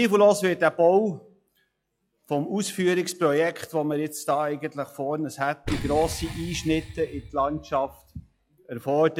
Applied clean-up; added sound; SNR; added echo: classical method log-MMSE.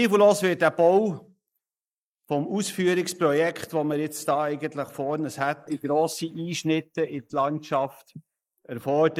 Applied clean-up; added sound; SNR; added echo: neural mask model Resemble Enhance denoiser.